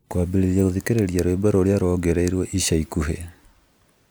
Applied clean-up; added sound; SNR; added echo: none; none; none; none.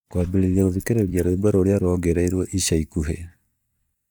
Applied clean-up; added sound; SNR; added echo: neural mask model DeepFilterNet 3.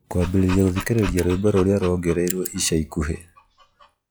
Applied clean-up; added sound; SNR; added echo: classical method log-MMSE.